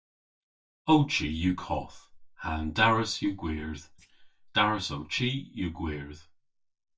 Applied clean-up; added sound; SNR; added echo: neural mask model DeepFilterNet 3.